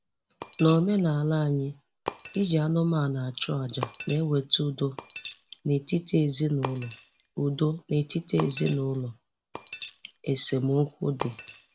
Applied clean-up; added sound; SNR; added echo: none; Shatter; 12 dB; none.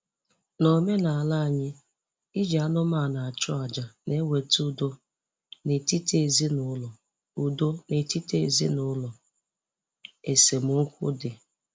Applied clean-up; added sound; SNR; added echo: none; none; none; none.